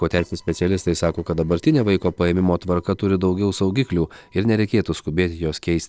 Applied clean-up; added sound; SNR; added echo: neural separator model SepFormer DNS4.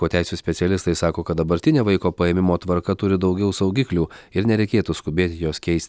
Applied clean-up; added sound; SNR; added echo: none; none; none; none.